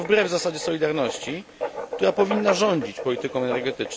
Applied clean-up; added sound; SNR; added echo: none; Writing; 8 dB; none.